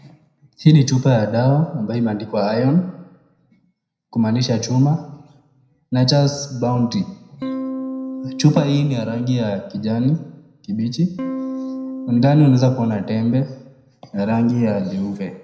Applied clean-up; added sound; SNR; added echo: none; Electric guitar / Strum; 9 dB; reverberation time 0.6 s.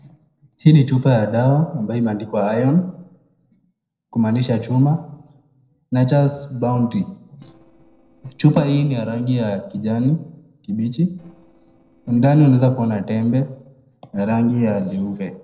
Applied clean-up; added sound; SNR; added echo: neural separator model SepFormer DNS4.